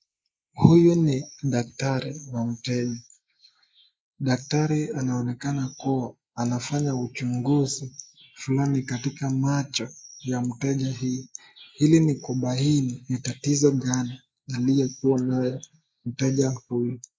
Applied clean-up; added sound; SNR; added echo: neural mask model Resemble Enhance denoiser.